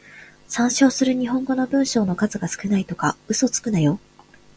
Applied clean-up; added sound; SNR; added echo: none; none; none; none.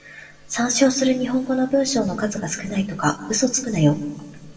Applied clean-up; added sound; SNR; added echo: none; none; none; reverberation time 1.1 s.